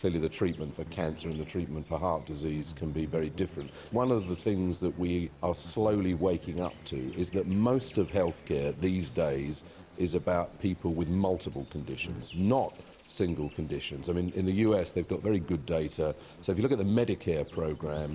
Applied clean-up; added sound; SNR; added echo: none; Insect; 19 dB; none.